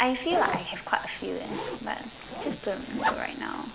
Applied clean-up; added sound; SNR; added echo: none; Zipper (clothing); 5 dB; none.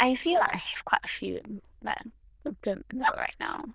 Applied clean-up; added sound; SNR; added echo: neural diffusion model UNIVERSE++.